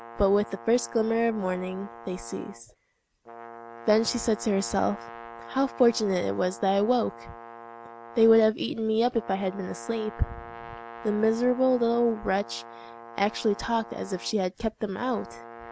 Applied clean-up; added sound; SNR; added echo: none; Brass instrument; 16 dB; none.